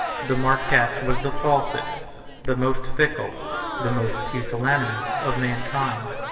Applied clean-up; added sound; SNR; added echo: none; Crowd; 8 dB; reverberation time 2.3 s.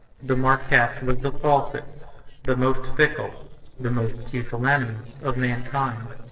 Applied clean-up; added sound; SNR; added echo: neural separator model SepFormer DNS4.